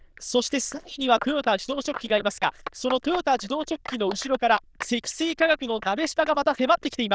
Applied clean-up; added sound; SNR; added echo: neural diffusion model UNIVERSE++.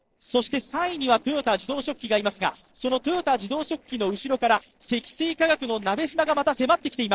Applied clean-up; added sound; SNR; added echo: neural separator model SepFormer DNS4.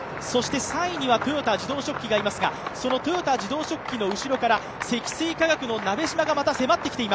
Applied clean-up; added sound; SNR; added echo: none; none; none; none.